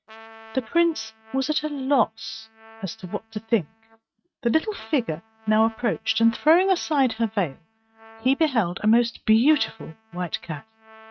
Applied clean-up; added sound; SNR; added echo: neural mask model RNNoise.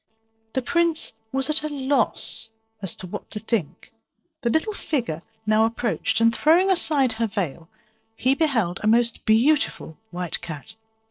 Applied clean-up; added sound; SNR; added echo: neural separator model SepFormer DNS4.